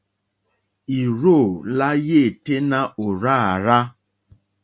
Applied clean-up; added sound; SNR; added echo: none; none; none; none.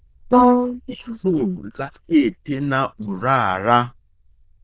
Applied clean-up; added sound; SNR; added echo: neural diffusion model UNIVERSE++.